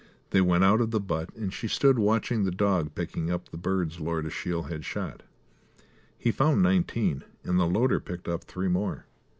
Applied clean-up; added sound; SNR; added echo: none; none; none; none.